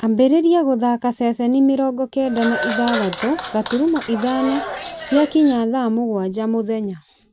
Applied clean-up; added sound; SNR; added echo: none; Applause / Clapping; 9 dB; none.